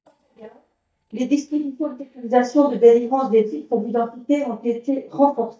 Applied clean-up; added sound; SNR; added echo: neural mask model DeepFilterNet 3.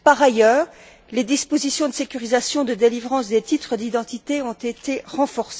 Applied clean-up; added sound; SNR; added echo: none; none; none; none.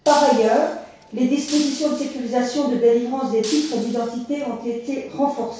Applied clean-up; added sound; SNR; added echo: none; Shatter; 16 dB; reverberation time 0.6 s.